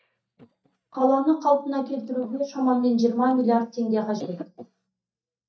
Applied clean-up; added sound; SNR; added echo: neural mask model DeepFilterNet 3.